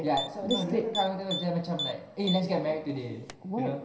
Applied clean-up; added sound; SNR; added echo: none; Typing; 9 dB; reverberation time 0.9 s.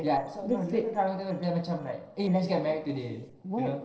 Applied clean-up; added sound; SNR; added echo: neural separator model SepFormer DNS4.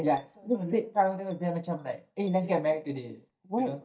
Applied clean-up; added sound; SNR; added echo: neural mask model DeepFilterNet 3.